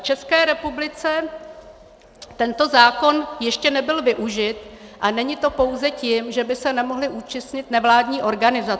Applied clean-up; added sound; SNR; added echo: none; none; none; none.